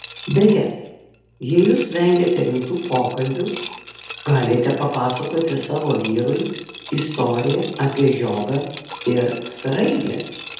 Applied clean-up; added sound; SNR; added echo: none; Liquid; 16 dB; reverberation time 0.8 s.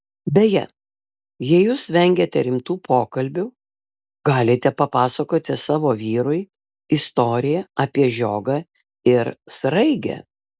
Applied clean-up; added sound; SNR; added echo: none; none; none; none.